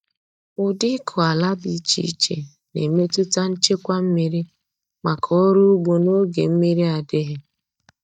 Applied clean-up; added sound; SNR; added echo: neural mask model DeepFilterNet 3.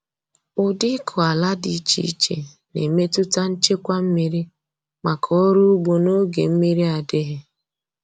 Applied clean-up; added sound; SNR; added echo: none; none; none; none.